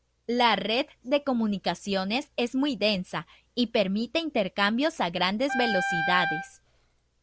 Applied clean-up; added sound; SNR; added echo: none; Wind instrument, woodwind instrument; 4 dB; none.